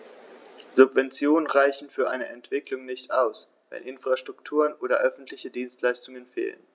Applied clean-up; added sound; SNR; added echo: none; none; none; none.